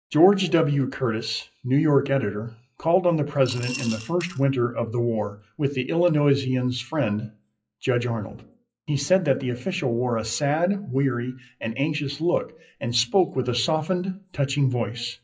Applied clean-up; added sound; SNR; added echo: classical method WPE with log-MMSE.